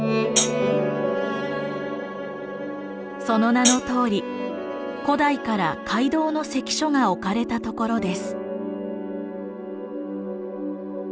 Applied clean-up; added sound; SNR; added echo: none; Hi-hat; -1 dB; none.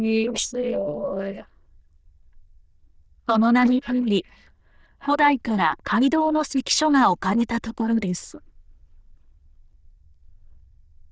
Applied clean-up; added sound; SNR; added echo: neural diffusion model UNIVERSE++.